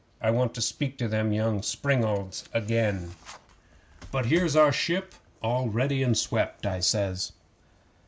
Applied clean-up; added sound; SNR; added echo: none; none; none; none.